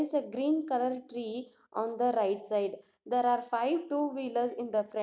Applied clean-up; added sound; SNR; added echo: none; none; none; none.